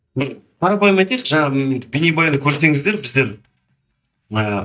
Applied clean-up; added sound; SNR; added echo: neural mask model DeepFilterNet 3.